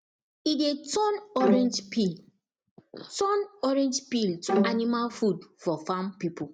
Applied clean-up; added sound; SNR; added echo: none; Bowed string instrument; 0 dB; none.